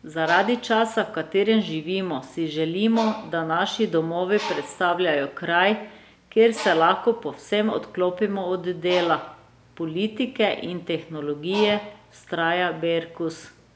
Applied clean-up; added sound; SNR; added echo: none; Bird; 16 dB; none.